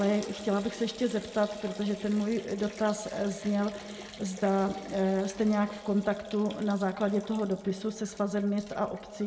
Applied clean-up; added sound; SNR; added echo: none; Liquid; 18 dB; reverberation time 0.6 s.